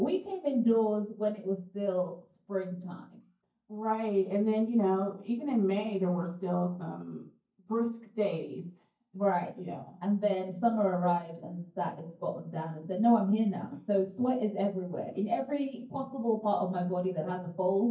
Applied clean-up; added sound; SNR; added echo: neural mask model DeepFilterNet 3.